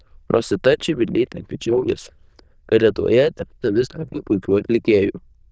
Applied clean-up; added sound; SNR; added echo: neural diffusion model UNIVERSE++.